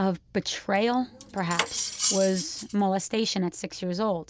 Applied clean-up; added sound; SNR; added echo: none; Cutlery, silverware; 6 dB; none.